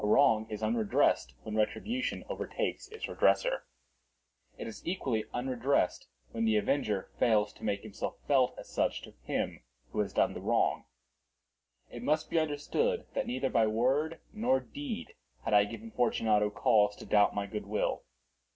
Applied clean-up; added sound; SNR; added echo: none; none; none; none.